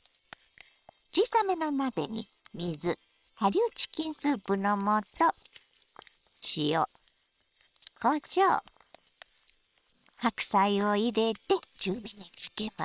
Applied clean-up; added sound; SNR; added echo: neural separator model SepFormer WHAM!.